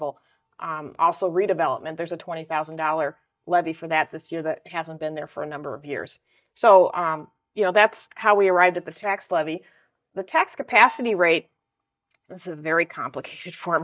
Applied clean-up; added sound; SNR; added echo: neural mask model DeepFilterNet 3.